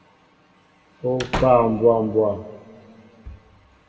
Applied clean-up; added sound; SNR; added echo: none; Slam / Wood; 11 dB; reverberation time 1.7 s.